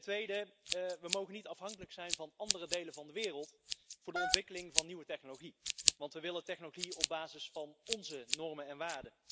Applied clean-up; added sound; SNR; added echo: none; Wind instrument, woodwind instrument + Scissors; -3 dB; none.